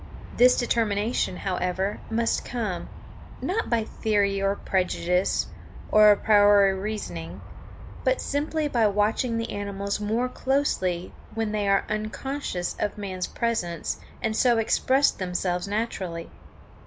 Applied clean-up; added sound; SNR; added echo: none; Aircraft; 14 dB; none.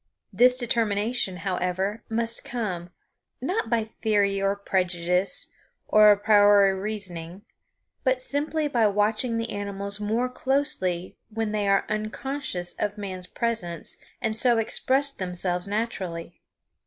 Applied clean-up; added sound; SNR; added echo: none; none; none; none.